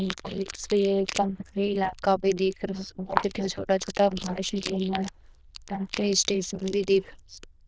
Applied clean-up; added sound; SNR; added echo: neural diffusion model UNIVERSE++.